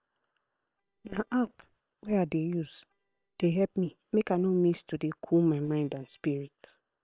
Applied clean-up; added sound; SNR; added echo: neural separator model SepFormer WHAM!.